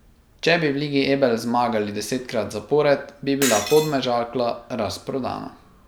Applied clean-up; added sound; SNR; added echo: none; Shatter; 9 dB; none.